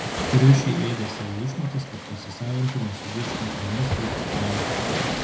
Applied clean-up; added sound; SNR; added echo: none; Waves, surf; 4 dB; reverberation time 0.7 s.